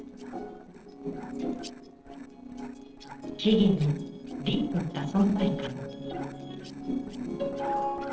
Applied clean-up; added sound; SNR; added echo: neural separator model SepFormer DNS4.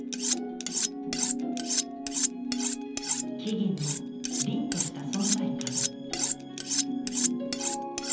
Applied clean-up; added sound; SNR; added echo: none; Cutlery, silverware; 0 dB; reverberation time 0.9 s.